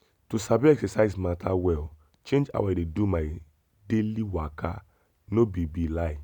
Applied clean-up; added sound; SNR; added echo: none; none; none; none.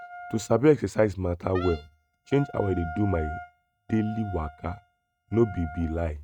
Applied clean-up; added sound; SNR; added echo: neural mask model RNNoise.